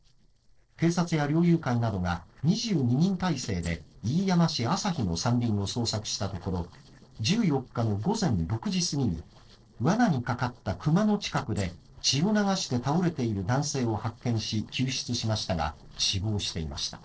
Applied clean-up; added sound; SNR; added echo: neural separator model SepFormer DNS4.